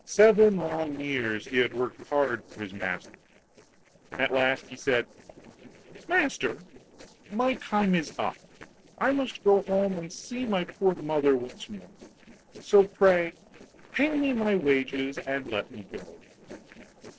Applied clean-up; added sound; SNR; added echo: neural separator model SepFormer DNS4.